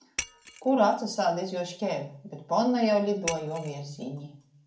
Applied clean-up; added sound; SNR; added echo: none; Shatter; 12 dB; reverberation time 0.4 s.